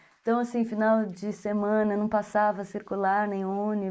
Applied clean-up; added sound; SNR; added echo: neural mask model Resemble Enhance denoiser.